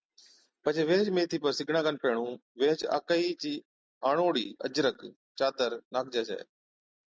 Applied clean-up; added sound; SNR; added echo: none; none; none; none.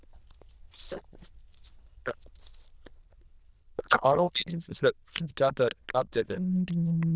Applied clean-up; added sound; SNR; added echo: neural diffusion model UNIVERSE++.